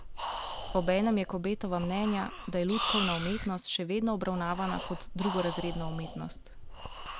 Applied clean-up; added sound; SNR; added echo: none; Breathing; 6 dB; none.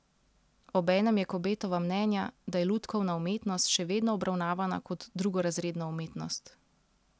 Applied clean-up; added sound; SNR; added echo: none; none; none; none.